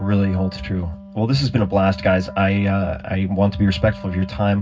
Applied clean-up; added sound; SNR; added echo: none; Wind instrument, woodwind instrument; 17 dB; reverberation time 0.4 s.